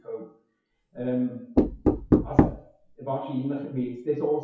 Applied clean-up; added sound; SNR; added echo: classical method WPE with log-MMSE.